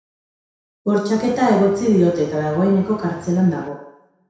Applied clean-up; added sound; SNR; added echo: none; Boat, Water vehicle; 19 dB; reverberation time 0.7 s.